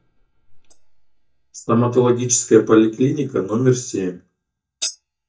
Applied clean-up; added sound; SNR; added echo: neural mask model DeepFilterNet 3.